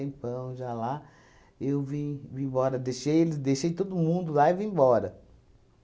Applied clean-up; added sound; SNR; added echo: none; none; none; none.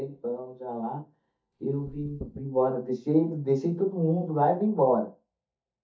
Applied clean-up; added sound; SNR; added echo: neural mask model DeepFilterNet 3.